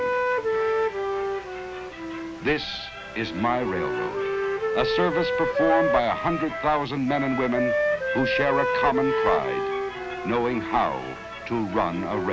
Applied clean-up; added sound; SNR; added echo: none; Wind instrument, woodwind instrument; 0 dB; none.